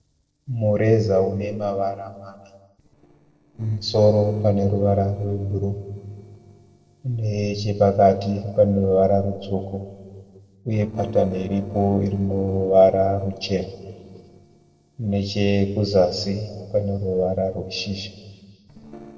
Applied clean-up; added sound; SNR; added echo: neural separator model SepFormer DNS4.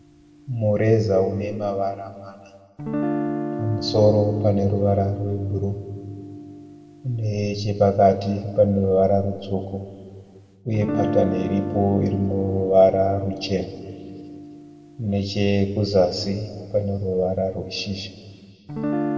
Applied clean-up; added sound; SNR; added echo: none; Guitar; 10 dB; reverberation time 1.5 s.